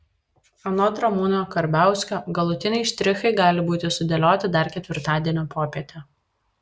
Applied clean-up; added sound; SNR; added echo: none; none; none; none.